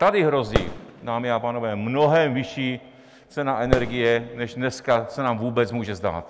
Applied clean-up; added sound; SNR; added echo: none; Fireworks; 9 dB; none.